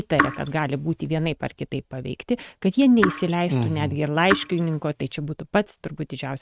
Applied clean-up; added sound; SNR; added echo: neural mask model RNNoise.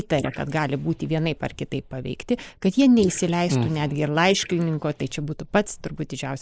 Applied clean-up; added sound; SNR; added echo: neural mask model Resemble Enhance denoiser.